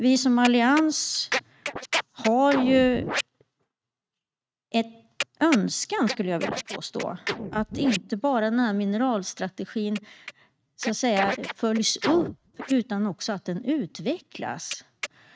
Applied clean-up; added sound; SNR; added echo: neural mask model RNNoise.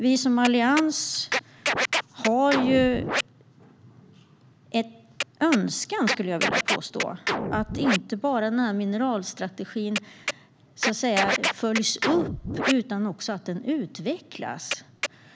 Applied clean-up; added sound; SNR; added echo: none; Scratching (performance technique); 5 dB; none.